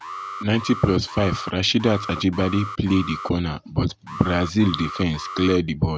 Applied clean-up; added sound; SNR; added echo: none; Alarm; 12 dB; none.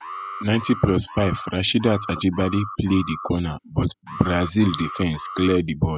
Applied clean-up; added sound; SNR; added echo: classical method spectral subtraction.